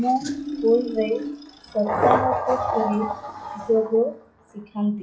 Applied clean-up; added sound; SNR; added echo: classical method log-MMSE.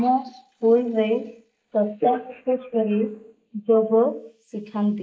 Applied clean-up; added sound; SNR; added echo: neural mask model Resemble Enhance denoiser.